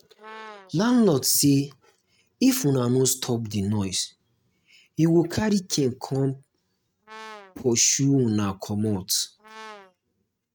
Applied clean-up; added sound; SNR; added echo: neural mask model RNNoise.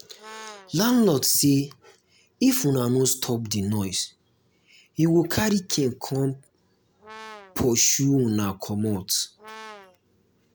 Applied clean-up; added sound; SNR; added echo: none; Brass instrument; 20 dB; none.